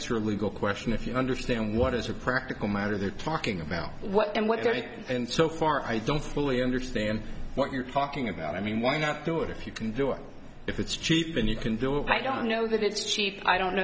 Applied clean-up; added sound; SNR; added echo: none; none; none; none.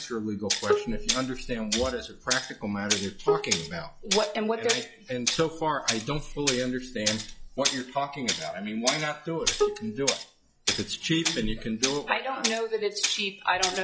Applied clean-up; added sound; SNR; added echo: classical method log-MMSE.